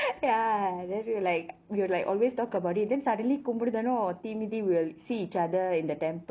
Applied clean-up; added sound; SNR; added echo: none; none; none; none.